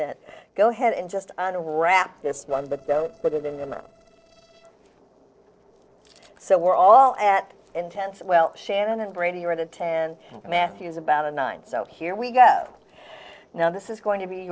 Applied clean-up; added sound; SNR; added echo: neural separator model SepFormer DNS4.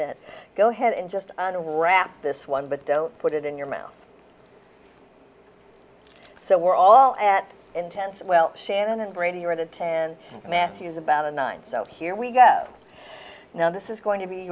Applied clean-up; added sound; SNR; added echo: none; none; none; none.